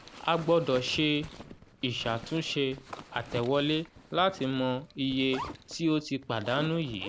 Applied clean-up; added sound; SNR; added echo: none; Zipper (clothing); 15 dB; none.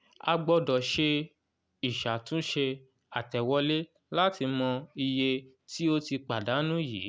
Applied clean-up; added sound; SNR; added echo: none; none; none; none.